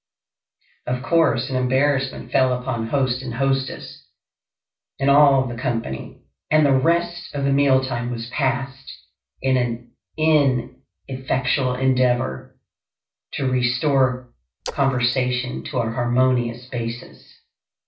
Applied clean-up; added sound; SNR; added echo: none; Splash, splatter; 16 dB; reverberation time 0.3 s.